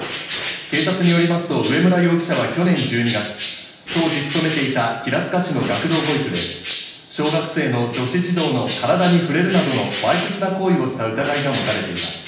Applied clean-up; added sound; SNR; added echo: none; Bird; 8 dB; reverberation time 0.9 s.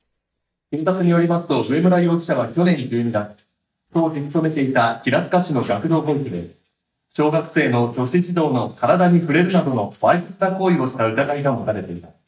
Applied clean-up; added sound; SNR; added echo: neural mask model DeepFilterNet 3.